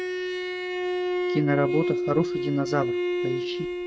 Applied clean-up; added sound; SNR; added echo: neural mask model RNNoise.